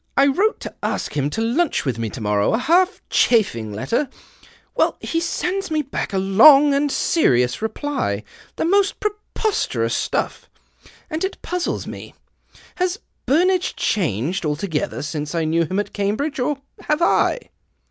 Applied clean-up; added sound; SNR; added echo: none; none; none; none.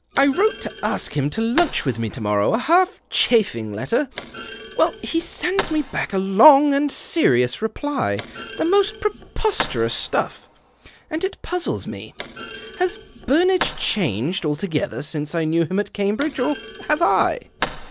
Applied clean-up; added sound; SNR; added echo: none; Thump, thud; 14 dB; none.